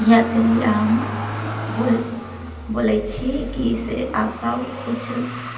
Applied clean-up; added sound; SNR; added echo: none; Motor vehicle (road); 9 dB; reverberation time 0.3 s.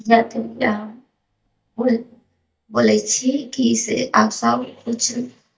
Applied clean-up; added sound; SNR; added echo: neural mask model DeepFilterNet 3.